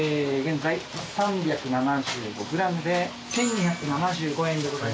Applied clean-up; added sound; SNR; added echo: none; Wind instrument, woodwind instrument; 20 dB; none.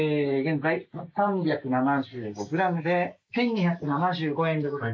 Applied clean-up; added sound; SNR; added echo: neural mask model Resemble Enhance denoiser.